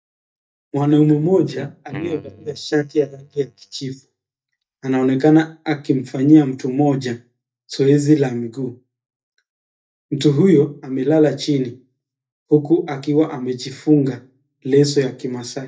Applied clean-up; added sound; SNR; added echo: neural mask model DeepFilterNet 3.